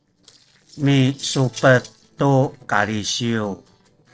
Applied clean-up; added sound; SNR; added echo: neural separator model SepFormer DNS4.